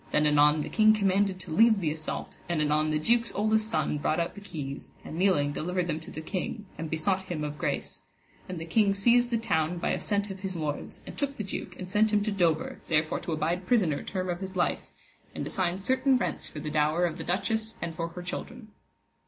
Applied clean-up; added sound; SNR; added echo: none; none; none; none.